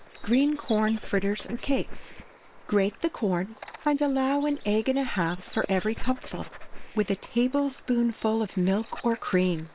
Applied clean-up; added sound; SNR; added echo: neural separator model SepFormer WHAM!.